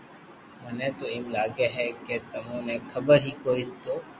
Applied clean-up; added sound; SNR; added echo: none; none; none; none.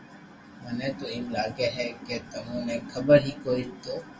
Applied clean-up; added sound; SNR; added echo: none; none; none; reverberation time 0.2 s.